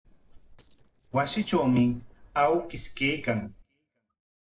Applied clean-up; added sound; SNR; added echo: neural separator model SepFormer DNS4.